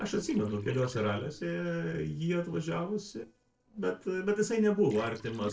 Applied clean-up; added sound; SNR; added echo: neural separator model SepFormer DNS4.